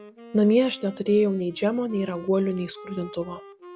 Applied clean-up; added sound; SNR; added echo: none; Wind instrument, woodwind instrument; 20 dB; none.